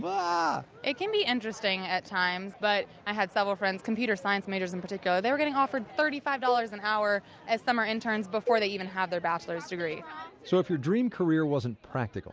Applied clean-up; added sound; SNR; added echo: none; Cowbell; 10 dB; none.